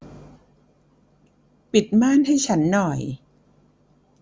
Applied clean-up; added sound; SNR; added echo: none; none; none; none.